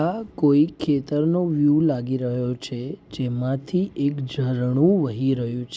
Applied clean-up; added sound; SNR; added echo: none; none; none; none.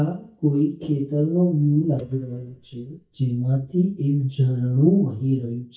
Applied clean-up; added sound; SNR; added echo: neural mask model DeepFilterNet 3.